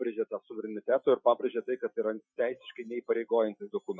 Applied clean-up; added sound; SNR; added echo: classical method Wiener filter.